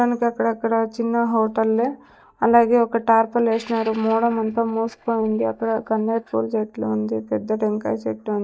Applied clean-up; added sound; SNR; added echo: neural mask model DeepFilterNet 3.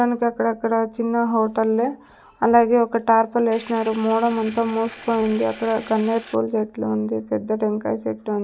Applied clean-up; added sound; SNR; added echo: none; Engine; 18 dB; none.